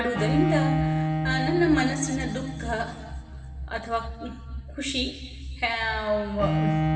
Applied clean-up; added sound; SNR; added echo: none; Bowed string instrument; 1 dB; reverberation time 2.3 s.